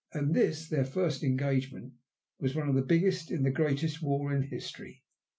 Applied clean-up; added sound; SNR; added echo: none; none; none; none.